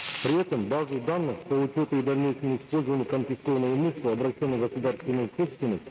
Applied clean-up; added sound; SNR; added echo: neural mask model RNNoise.